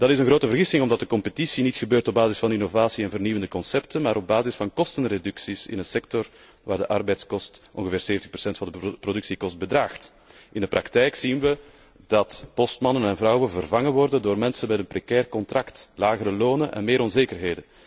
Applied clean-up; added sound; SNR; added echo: none; none; none; none.